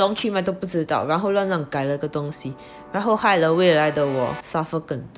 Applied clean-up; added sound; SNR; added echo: none; Keyboard (musical) + Piano; 19 dB; none.